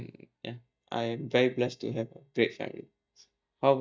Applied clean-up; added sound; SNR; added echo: neural mask model DeepFilterNet 3.